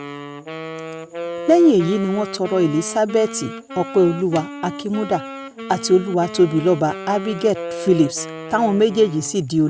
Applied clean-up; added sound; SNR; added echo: none; Wind instrument, woodwind instrument; 12 dB; none.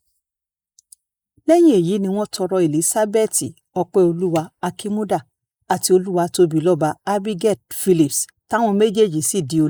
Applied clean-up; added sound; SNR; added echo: neural mask model Resemble Enhance denoiser.